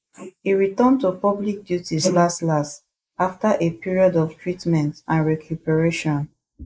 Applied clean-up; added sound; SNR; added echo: neural mask model Resemble Enhance denoiser.